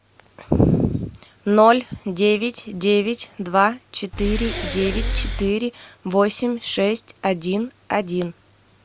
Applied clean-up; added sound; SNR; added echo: none; Breathing; 2 dB; none.